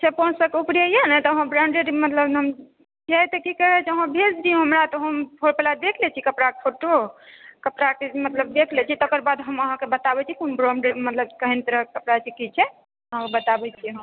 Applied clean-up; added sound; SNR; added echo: none; none; none; none.